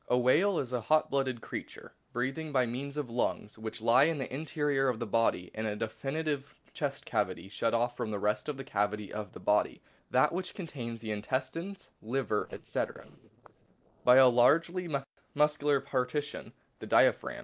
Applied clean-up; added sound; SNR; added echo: neural separator model SepFormer DNS4.